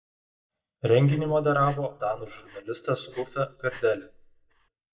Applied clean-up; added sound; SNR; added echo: neural mask model DeepFilterNet 3.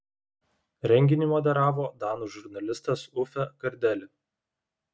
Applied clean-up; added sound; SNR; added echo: none; none; none; none.